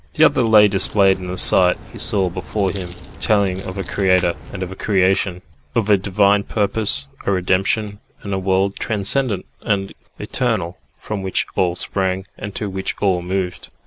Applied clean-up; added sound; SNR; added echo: none; Crack; 15 dB; none.